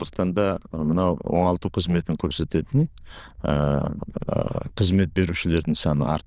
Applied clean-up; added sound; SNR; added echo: neural diffusion model UNIVERSE++.